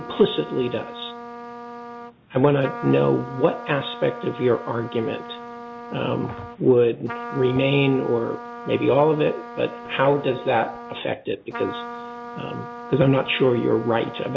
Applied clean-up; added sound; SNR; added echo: none; Trumpet; 13 dB; none.